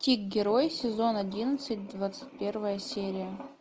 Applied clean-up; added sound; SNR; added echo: none; none; none; none.